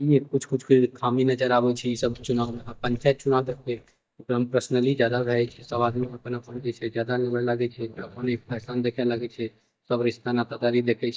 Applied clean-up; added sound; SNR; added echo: neural mask model DeepFilterNet 3.